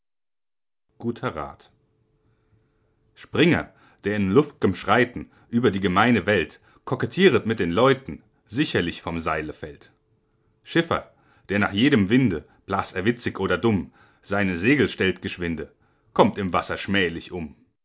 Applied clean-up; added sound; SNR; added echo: none; none; none; none.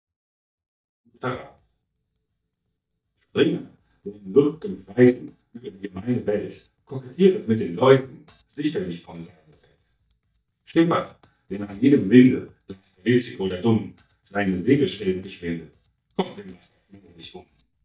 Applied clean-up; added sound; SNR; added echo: neural mask model DeepFilterNet 3.